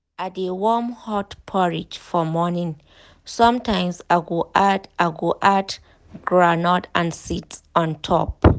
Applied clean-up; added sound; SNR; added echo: none; none; none; none.